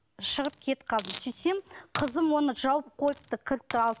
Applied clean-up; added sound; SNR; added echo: none; Hiss; 14 dB; none.